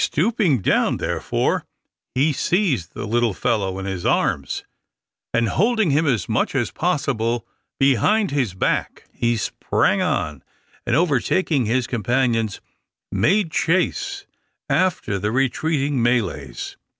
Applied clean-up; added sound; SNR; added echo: none; none; none; none.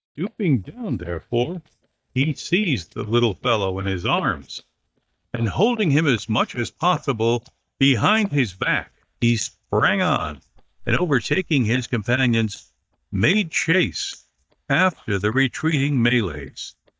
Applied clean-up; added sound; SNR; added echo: neural mask model DeepFilterNet 3.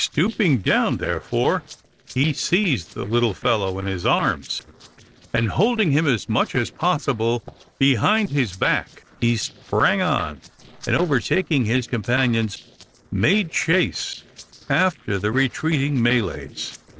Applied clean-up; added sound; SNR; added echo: neural separator model SepFormer DNS4.